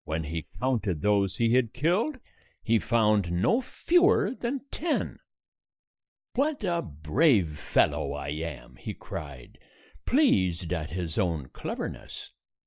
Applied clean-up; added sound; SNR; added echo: neural mask model DeepFilterNet 3.